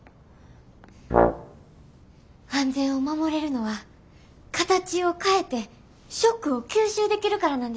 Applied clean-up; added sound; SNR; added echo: none; Brass instrument; -2 dB; none.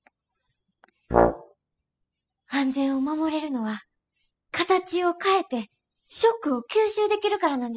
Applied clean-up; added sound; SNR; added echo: classical method spectral subtraction.